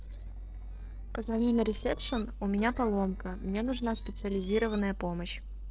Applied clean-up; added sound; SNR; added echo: neural separator model SepFormer DNS4.